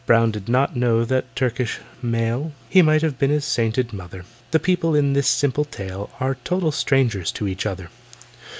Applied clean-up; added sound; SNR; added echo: none; none; none; none.